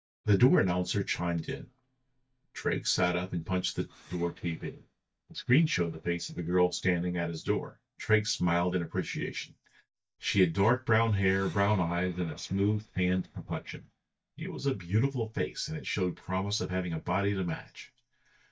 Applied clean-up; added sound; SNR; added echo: neural mask model DeepFilterNet 3.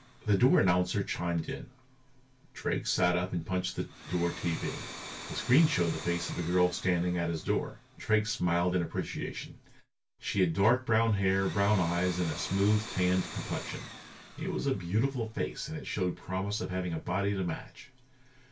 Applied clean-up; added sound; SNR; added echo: none; Domestic sounds, home sounds; 17 dB; reverberation time 0.2 s.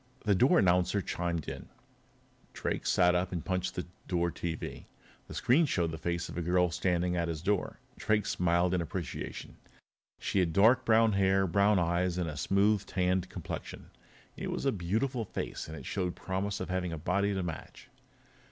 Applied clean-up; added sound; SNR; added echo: none; none; none; none.